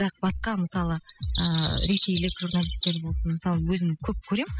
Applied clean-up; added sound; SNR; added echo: classical method spectral subtraction.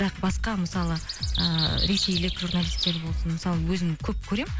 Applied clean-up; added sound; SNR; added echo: none; Bird vocalization, bird call, bird song; 6 dB; none.